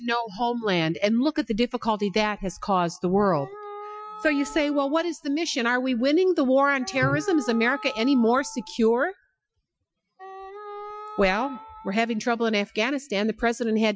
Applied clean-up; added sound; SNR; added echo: classical method Wiener filter.